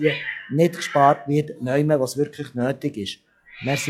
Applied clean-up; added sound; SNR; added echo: classical method log-MMSE.